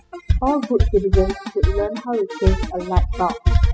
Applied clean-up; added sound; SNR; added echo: classical method spectral subtraction.